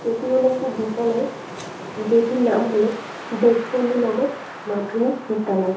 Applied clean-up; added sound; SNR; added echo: none; Wind; 13 dB; reverberation time 0.6 s.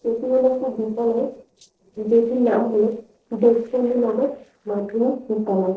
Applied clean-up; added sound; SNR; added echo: neural separator model SepFormer DNS4.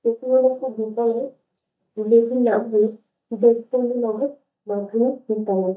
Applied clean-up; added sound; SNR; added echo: neural mask model DeepFilterNet 3.